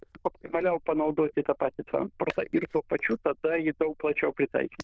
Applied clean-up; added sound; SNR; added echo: neural diffusion model UNIVERSE++.